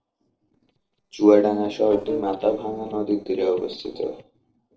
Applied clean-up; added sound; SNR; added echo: neural separator model SepFormer DNS4.